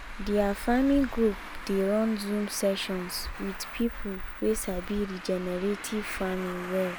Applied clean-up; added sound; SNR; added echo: none; Traffic noise, roadway noise; 9 dB; none.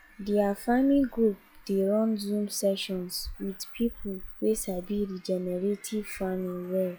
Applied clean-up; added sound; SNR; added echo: classical method log-MMSE.